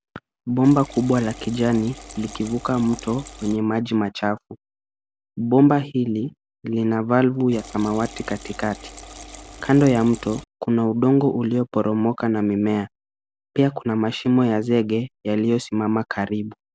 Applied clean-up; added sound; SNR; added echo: none; Liquid; 17 dB; none.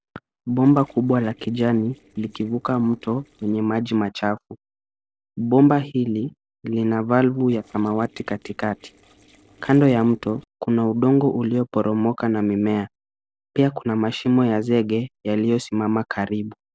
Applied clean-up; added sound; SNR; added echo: neural separator model SepFormer DNS4.